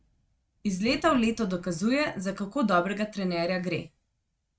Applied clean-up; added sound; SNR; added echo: neural mask model RNNoise.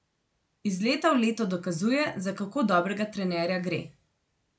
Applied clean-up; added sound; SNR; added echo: none; none; none; none.